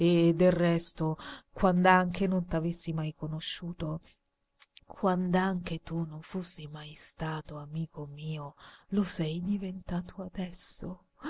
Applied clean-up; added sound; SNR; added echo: none; none; none; none.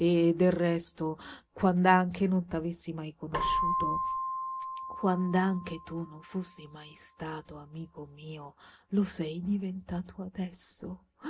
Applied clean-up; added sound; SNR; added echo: none; Keyboard (musical); 8 dB; reverberation time 0.3 s.